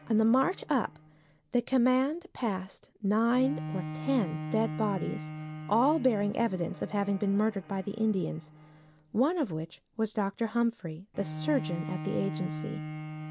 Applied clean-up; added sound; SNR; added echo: none; Bowed string instrument; 11 dB; none.